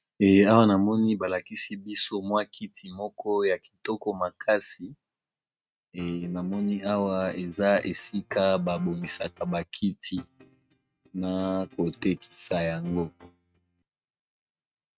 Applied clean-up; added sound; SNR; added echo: neural mask model RNNoise.